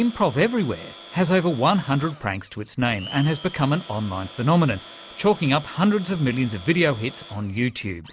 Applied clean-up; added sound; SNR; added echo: none; Domestic sounds, home sounds; 19 dB; none.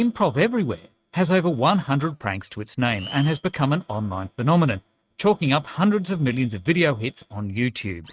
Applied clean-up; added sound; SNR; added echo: neural mask model RNNoise.